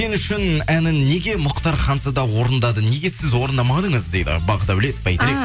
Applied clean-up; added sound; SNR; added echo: none; none; none; none.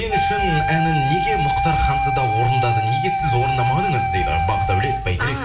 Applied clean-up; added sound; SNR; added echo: none; Wind instrument, woodwind instrument; 0 dB; reverberation time 1.3 s.